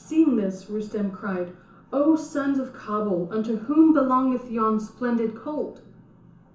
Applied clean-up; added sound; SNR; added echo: none; none; none; reverberation time 0.7 s.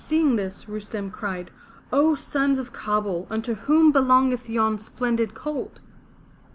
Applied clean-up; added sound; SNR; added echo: none; none; none; none.